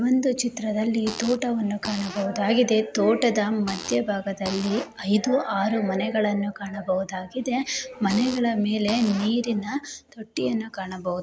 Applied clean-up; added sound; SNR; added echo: none; Fart; 15 dB; none.